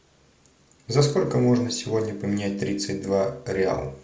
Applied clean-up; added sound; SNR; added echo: none; none; none; none.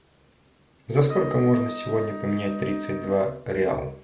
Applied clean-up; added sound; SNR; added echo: none; Trumpet; 12 dB; none.